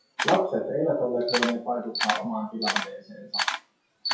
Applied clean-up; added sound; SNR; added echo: classical method WPE with log-MMSE.